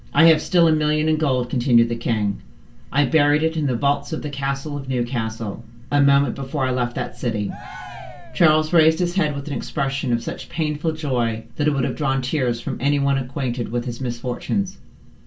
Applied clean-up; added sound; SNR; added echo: none; Cheering; 19 dB; reverberation time 0.2 s.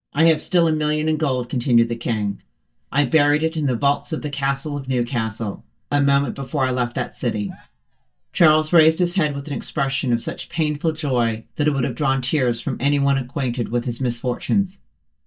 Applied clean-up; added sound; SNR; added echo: neural mask model DeepFilterNet 3.